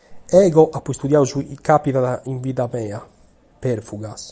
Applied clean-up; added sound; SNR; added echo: none; none; none; none.